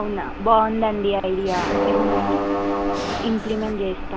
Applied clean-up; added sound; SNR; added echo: none; Mechanisms; 1 dB; none.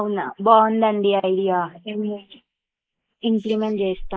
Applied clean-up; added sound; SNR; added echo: neural mask model Resemble Enhance denoiser.